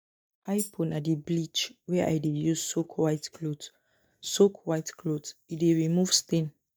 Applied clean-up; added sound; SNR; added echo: neural mask model DeepFilterNet 3.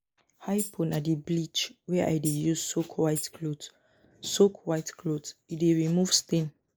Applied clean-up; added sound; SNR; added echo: neural mask model Resemble Enhance denoiser.